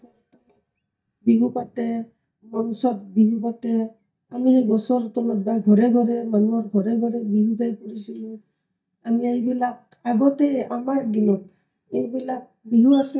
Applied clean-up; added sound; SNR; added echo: neural mask model DeepFilterNet 3.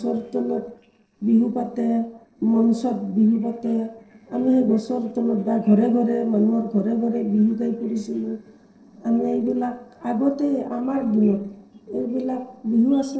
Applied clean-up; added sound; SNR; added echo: neural separator model SepFormer DNS4.